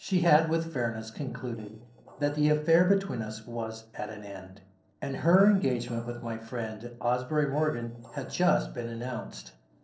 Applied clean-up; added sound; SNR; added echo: neural separator model SepFormer DNS4.